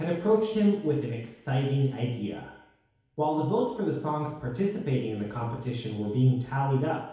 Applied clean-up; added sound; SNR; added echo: none; none; none; reverberation time 2.2 s.